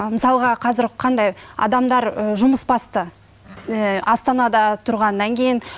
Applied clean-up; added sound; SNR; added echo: none; none; none; none.